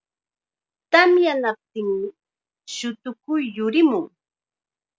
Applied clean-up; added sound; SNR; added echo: none; none; none; none.